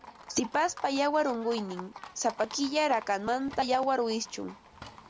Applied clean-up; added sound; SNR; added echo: none; Livestock, farm animals, working animals; 17 dB; none.